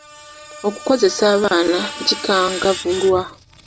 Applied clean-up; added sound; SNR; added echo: none; Screech; 13 dB; none.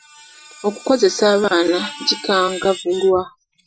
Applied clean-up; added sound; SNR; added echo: classical method Wiener filter.